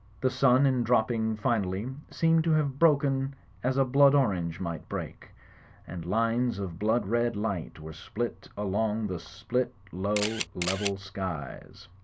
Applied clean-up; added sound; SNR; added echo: none; Camera; 5 dB; none.